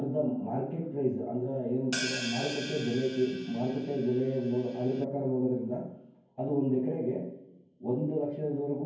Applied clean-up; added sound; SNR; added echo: none; Hi-hat; 9 dB; reverberation time 0.9 s.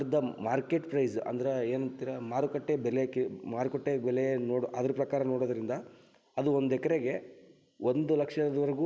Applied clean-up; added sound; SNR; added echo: none; none; none; none.